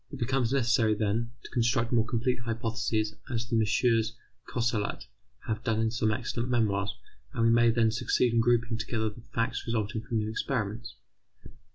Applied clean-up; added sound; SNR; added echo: none; none; none; none.